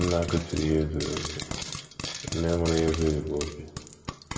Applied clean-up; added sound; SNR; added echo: none; Frying (food); 8 dB; reverberation time 1.6 s.